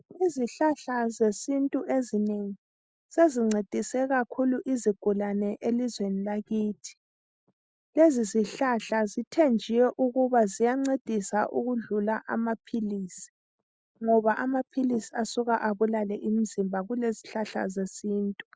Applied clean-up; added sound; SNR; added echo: none; none; none; none.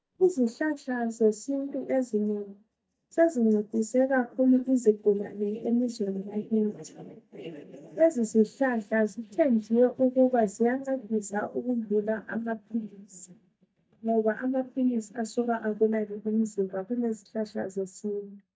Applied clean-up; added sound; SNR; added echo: neural mask model DeepFilterNet 3.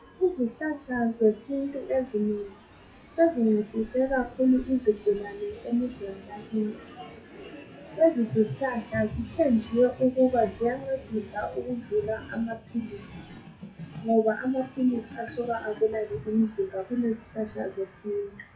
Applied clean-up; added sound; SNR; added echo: classical method WPE with log-MMSE.